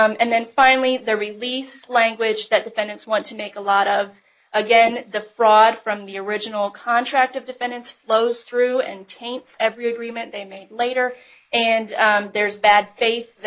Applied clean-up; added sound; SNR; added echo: neural mask model Resemble Enhance denoiser.